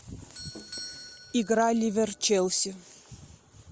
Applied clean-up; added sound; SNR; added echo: none; Doorbell; 18 dB; none.